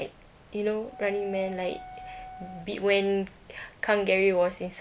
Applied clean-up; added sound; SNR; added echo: none; Wind instrument, woodwind instrument; 16 dB; none.